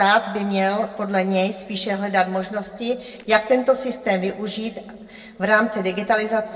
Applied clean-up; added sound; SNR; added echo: neural separator model SepFormer DNS4.